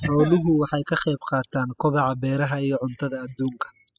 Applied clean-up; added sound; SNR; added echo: classical method spectral subtraction.